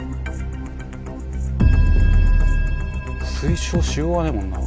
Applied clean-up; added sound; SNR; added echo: none; none; none; none.